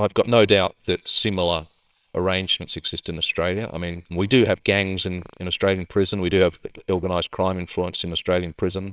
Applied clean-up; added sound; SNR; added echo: neural separator model SepFormer WHAMR!.